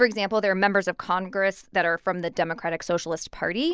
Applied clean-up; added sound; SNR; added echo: none; none; none; none.